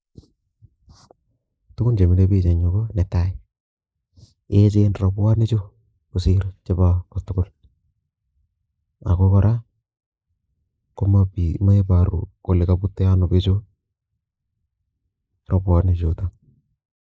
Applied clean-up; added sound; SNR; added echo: neural mask model Resemble Enhance denoiser.